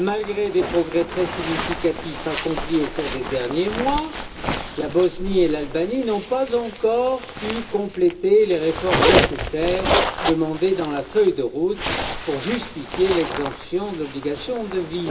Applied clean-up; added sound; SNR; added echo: none; Zipper (clothing); 5 dB; reverberation time 0.2 s.